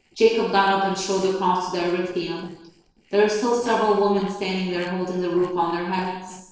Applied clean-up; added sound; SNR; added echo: neural separator model SepFormer DNS4.